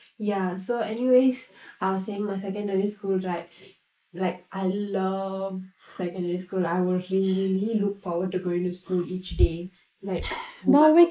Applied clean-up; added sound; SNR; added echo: neural mask model Resemble Enhance denoiser.